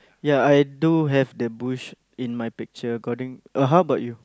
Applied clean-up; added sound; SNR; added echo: none; none; none; none.